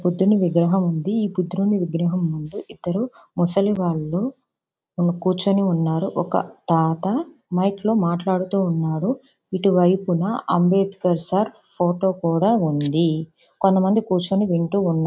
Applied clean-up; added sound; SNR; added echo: none; none; none; none.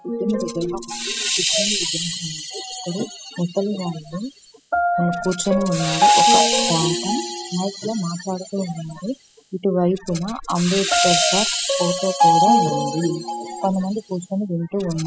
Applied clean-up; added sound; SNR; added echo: classical method spectral subtraction.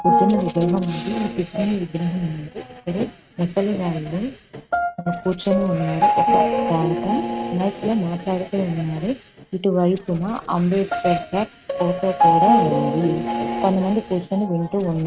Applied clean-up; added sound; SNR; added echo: neural mask model RNNoise.